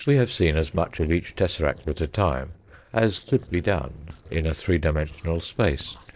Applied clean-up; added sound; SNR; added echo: neural separator model SepFormer DNS4.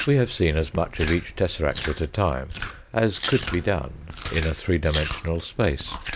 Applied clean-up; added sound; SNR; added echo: none; Chewing, mastication; 10 dB; none.